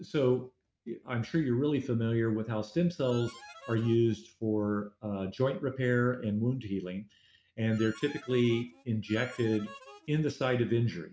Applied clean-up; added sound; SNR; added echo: none; Harmonica; 19 dB; none.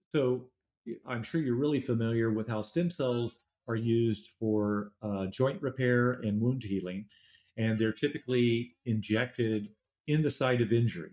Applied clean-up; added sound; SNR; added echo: neural mask model DeepFilterNet 3.